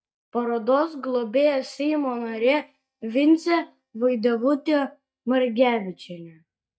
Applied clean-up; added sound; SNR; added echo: neural mask model DeepFilterNet 3.